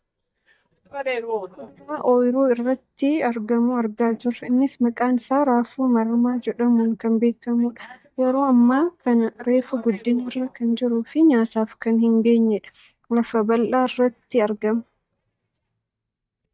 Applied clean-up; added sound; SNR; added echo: neural mask model DeepFilterNet 3.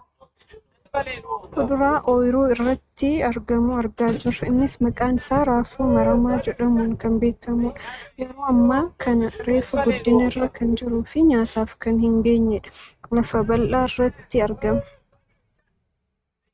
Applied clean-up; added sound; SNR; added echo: neural mask model RNNoise.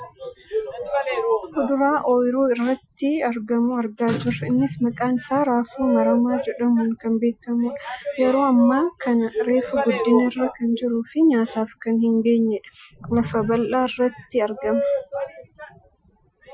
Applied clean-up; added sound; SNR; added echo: classical method Wiener filter.